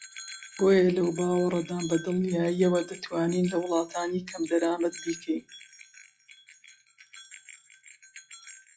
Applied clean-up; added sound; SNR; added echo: classical method log-MMSE.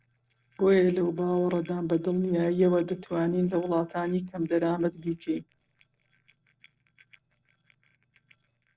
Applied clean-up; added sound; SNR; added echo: neural separator model SepFormer DNS4.